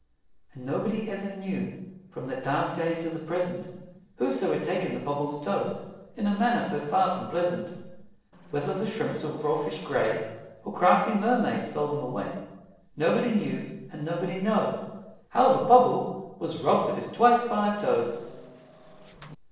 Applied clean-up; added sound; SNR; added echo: neural separator model SepFormer DNS4.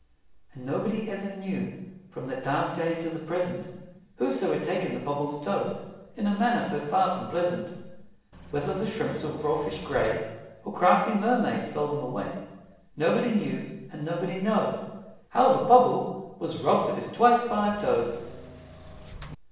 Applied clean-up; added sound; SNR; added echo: none; Engine / Mechanisms; 17 dB; reverberation time 0.9 s.